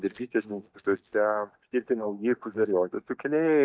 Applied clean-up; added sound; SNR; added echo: neural mask model DeepFilterNet 3.